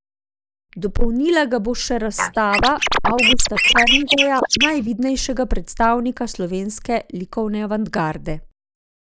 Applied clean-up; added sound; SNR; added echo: neural mask model Resemble Enhance denoiser.